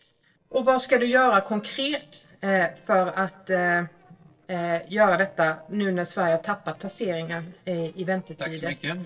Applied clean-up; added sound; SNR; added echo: neural separator model SepFormer DNS4.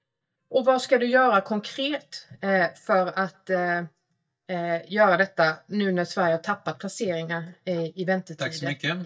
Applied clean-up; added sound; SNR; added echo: neural mask model DeepFilterNet 3.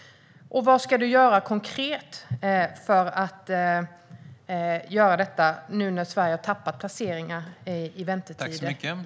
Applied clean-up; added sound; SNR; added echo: none; none; none; none.